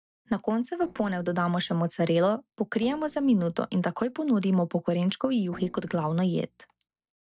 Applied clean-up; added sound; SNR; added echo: neural separator model SepFormer DNS4.